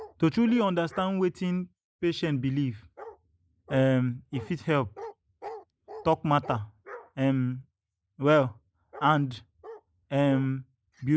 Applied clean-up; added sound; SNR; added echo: neural mask model Resemble Enhance denoiser.